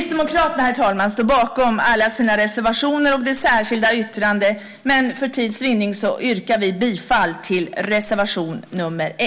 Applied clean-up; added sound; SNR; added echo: none; none; none; none.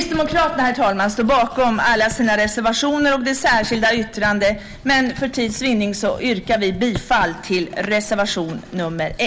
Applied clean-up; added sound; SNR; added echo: none; Writing; 18 dB; none.